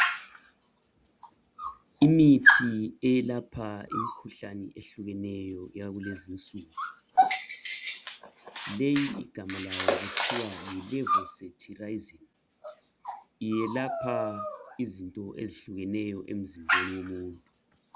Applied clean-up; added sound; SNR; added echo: none; Dog; 1 dB; none.